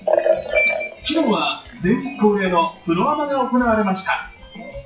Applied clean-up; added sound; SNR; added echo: classical method WPE with log-MMSE.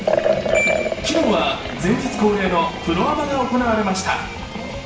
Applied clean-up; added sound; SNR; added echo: none; Liquid; 4 dB; reverberation time 0.8 s.